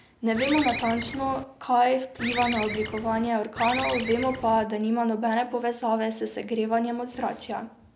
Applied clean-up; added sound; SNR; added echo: none; Bird; 7 dB; none.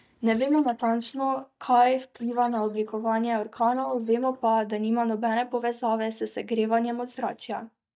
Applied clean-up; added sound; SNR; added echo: neural mask model DeepFilterNet 3.